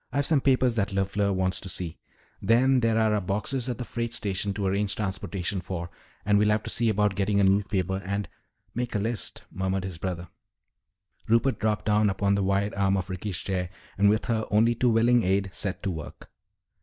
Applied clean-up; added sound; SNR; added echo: neural mask model DeepFilterNet 3.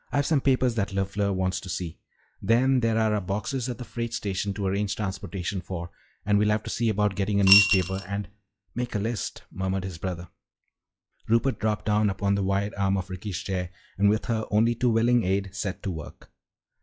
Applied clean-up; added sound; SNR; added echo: classical method log-MMSE.